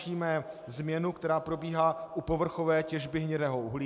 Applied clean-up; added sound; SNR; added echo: none; none; none; none.